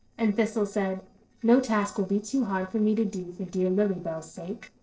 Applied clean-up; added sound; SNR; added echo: neural separator model SepFormer DNS4.